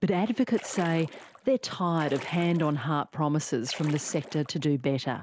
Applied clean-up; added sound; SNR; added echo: none; Splash, splatter; 18 dB; none.